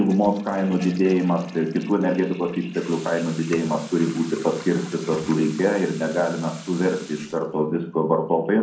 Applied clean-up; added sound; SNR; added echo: none; Toilet flush / Water tap, faucet; 19 dB; reverberation time 0.6 s.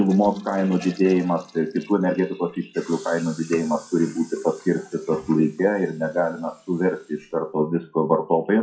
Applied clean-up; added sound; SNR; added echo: classical method WPE with log-MMSE.